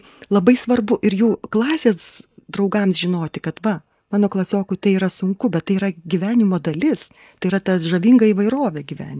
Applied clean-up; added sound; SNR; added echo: neural mask model DeepFilterNet 3.